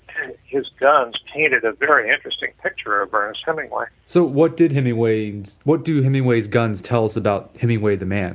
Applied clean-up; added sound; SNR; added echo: none; none; none; none.